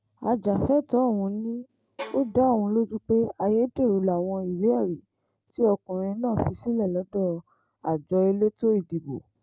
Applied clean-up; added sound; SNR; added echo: none; Bowed string instrument; 19 dB; none.